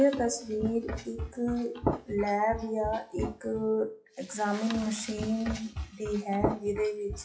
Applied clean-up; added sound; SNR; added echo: classical method WPE with log-MMSE.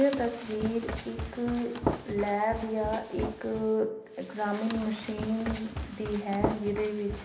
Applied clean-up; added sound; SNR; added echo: none; Run; 6 dB; reverberation time 1.0 s.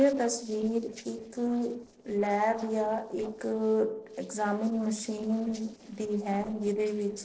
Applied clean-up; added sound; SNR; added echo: neural separator model SepFormer DNS4.